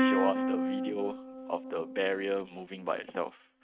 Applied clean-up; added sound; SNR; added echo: neural mask model RNNoise.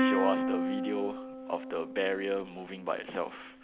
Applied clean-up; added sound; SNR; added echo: none; Plucked string instrument; 0 dB; none.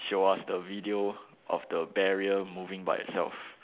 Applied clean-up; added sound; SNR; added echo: none; none; none; none.